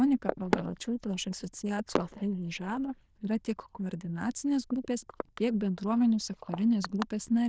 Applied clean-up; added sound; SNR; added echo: neural diffusion model UNIVERSE++.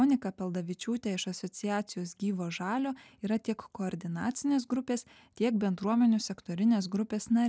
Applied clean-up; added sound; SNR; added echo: none; none; none; none.